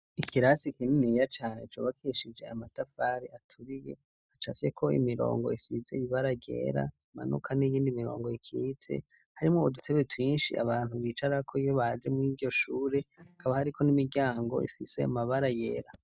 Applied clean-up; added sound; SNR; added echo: neural mask model DeepFilterNet 3.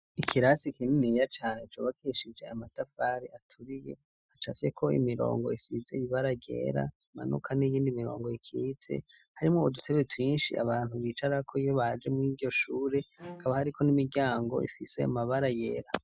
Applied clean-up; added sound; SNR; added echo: classical method Wiener filter.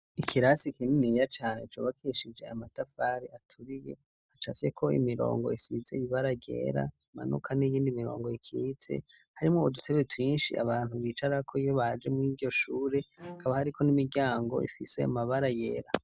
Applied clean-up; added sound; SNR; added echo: neural separator model SepFormer DNS4.